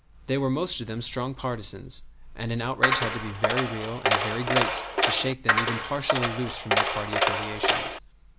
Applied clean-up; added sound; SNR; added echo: none; Coin (dropping); -5 dB; none.